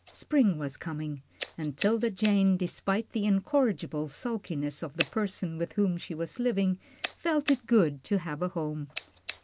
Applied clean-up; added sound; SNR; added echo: none; Scissors; 16 dB; none.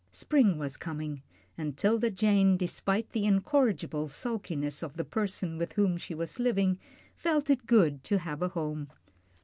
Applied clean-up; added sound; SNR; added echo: none; none; none; none.